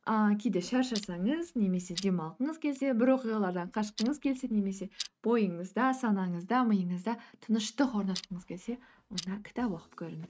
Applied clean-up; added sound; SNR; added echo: neural mask model RNNoise.